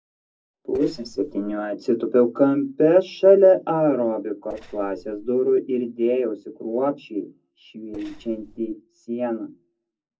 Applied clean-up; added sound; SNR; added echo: neural separator model SepFormer DNS4.